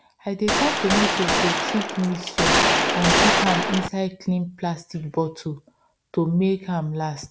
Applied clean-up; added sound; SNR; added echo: none; Gunshot, gunfire; -4 dB; none.